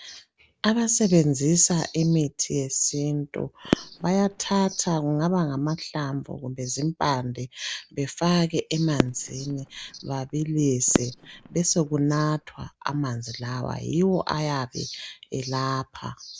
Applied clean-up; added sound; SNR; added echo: none; Fireworks; 8 dB; none.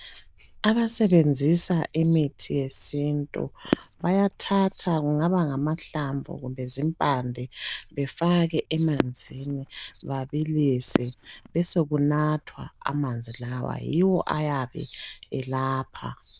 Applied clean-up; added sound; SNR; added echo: neural diffusion model UNIVERSE++.